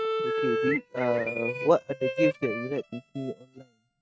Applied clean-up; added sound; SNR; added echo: neural mask model RNNoise.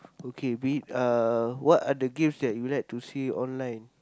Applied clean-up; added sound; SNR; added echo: none; none; none; none.